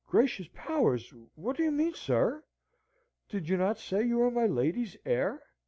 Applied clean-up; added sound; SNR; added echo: none; none; none; none.